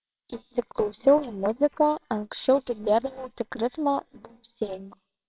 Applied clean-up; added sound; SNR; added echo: neural separator model SepFormer WHAMR!.